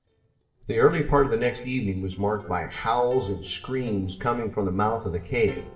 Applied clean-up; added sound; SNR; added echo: neural separator model SepFormer DNS4.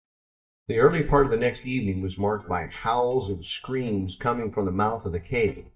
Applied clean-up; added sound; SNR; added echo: neural mask model DeepFilterNet 3.